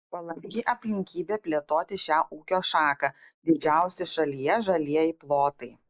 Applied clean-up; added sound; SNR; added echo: neural mask model Resemble Enhance denoiser.